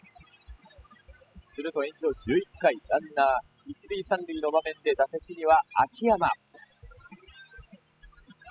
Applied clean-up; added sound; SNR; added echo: classical method spectral subtraction.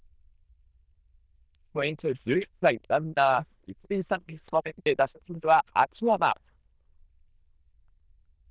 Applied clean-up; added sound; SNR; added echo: neural diffusion model UNIVERSE++.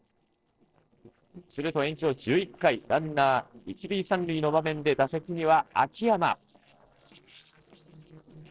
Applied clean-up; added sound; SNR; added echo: neural separator model SepFormer DNS4.